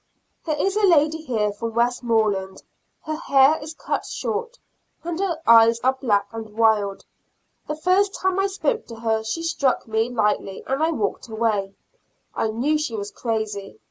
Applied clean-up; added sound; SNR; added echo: none; none; none; none.